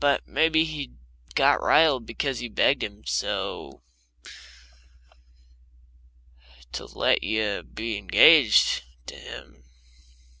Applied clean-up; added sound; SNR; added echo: none; none; none; none.